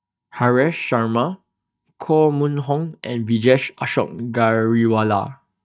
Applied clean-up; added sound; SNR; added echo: neural mask model DeepFilterNet 3.